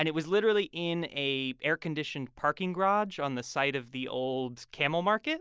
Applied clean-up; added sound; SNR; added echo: none; none; none; none.